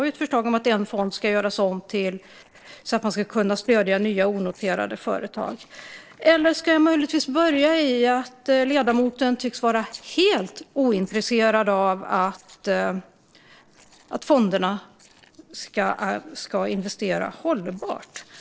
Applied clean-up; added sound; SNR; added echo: neural separator model SepFormer DNS4.